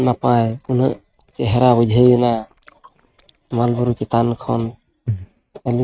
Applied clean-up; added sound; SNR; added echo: neural mask model RNNoise.